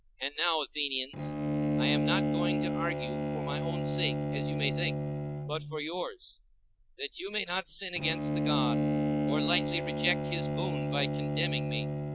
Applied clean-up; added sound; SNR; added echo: none; Bowed string instrument; -3 dB; none.